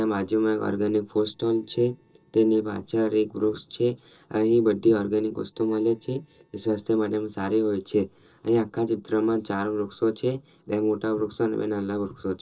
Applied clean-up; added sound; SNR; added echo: neural separator model SepFormer DNS4.